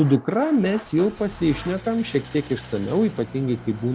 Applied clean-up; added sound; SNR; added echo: none; Idling / Engine starting; 17 dB; none.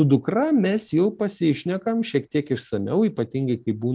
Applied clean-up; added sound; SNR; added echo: none; none; none; none.